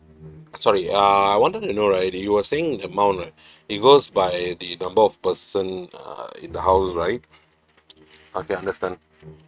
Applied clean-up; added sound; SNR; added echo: neural mask model RNNoise.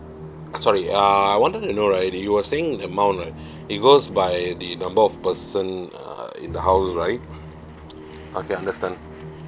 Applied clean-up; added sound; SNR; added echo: none; Musical instrument; 15 dB; none.